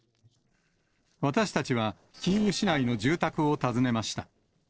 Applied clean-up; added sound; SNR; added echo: neural separator model SepFormer DNS4.